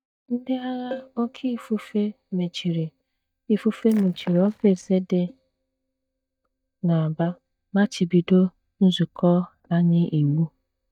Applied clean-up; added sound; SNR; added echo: neural mask model DeepFilterNet 3.